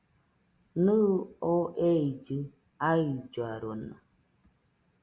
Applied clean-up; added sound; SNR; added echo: none; none; none; none.